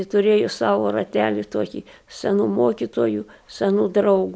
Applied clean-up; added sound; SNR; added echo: none; none; none; none.